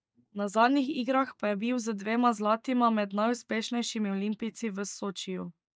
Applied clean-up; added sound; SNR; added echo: neural mask model DeepFilterNet 3.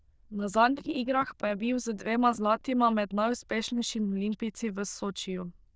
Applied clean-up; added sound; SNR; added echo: neural diffusion model UNIVERSE++.